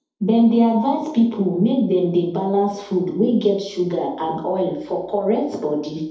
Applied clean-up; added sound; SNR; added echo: none; none; none; reverberation time 2.1 s.